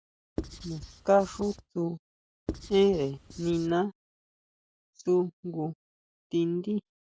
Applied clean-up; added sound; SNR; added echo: none; Writing; 11 dB; none.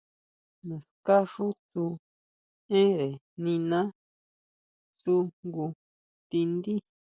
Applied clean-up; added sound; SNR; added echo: none; none; none; none.